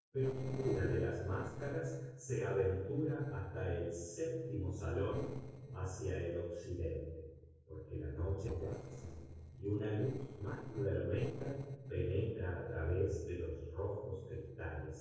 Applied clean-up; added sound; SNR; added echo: neural separator model SepFormer DNS4.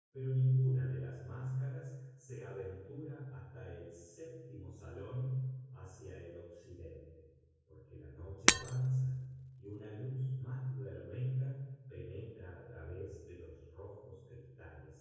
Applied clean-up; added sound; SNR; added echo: none; Shatter; -5 dB; reverberation time 1.3 s.